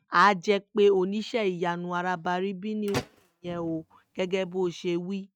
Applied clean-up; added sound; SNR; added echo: neural mask model RNNoise.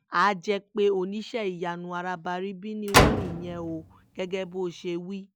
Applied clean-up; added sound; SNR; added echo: none; Slam; -3 dB; none.